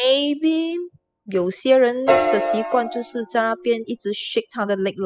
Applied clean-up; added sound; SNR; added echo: classical method spectral subtraction.